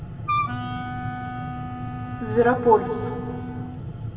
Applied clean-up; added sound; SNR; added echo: none; Wind instrument, woodwind instrument; 6 dB; reverberation time 1.9 s.